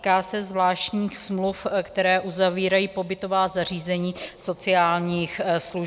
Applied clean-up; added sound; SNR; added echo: none; none; none; none.